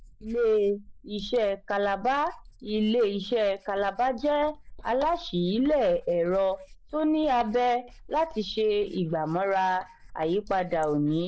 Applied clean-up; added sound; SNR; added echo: neural mask model Resemble Enhance denoiser.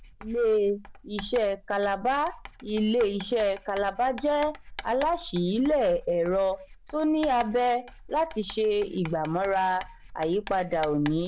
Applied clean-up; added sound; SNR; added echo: none; Writing; 17 dB; none.